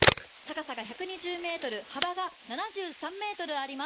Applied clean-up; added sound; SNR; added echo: neural mask model Resemble Enhance denoiser.